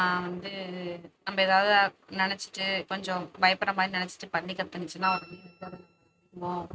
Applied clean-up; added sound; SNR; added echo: neural mask model RNNoise.